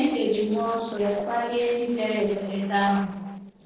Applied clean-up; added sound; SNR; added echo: neural separator model SepFormer DNS4.